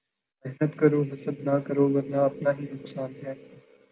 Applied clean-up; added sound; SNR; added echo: none; none; none; none.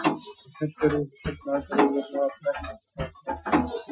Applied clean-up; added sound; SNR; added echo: classical method Wiener filter.